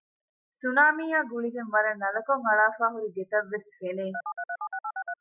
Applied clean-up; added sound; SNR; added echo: classical method Wiener filter.